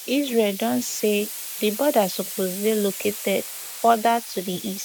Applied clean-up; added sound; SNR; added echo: neural mask model Resemble Enhance denoiser.